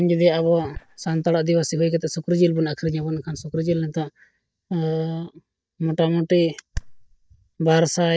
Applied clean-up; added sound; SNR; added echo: neural mask model DeepFilterNet 3.